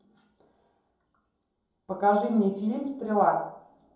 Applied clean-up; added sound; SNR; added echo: none; none; none; reverberation time 2.6 s.